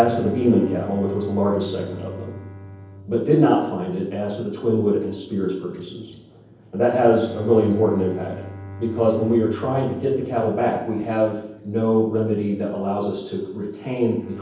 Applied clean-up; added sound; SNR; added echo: none; Bowed string instrument; 17 dB; reverberation time 0.9 s.